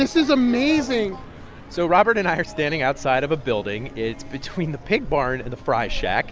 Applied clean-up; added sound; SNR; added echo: none; none; none; none.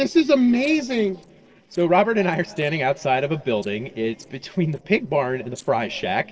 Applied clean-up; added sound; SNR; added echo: neural separator model SepFormer DNS4.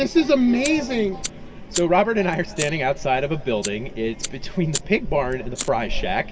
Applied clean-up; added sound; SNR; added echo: none; Fire; 14 dB; reverberation time 2.3 s.